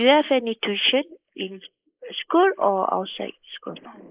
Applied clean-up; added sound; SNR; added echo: neural mask model Resemble Enhance denoiser.